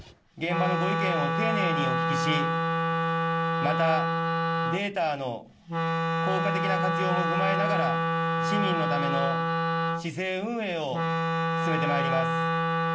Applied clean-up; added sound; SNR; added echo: none; Wind instrument, woodwind instrument; -5 dB; none.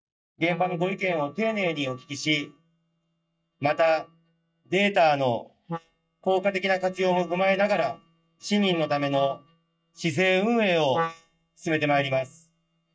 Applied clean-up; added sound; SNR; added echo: neural mask model DeepFilterNet 3.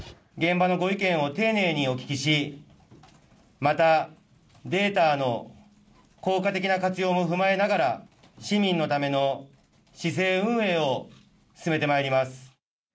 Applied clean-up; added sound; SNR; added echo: none; none; none; none.